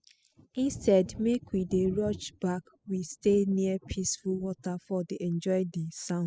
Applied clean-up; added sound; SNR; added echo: classical method spectral subtraction.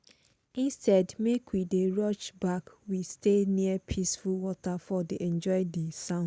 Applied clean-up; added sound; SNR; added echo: none; none; none; none.